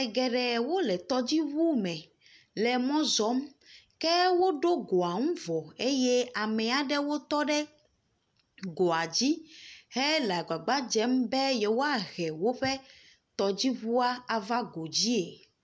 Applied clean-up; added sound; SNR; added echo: none; none; none; none.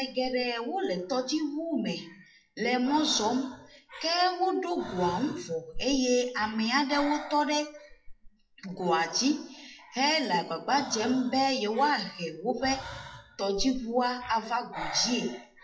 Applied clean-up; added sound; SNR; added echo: classical method WPE with log-MMSE.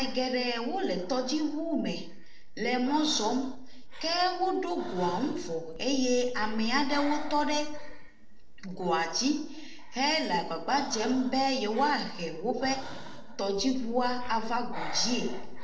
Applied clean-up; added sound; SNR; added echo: neural separator model SepFormer DNS4.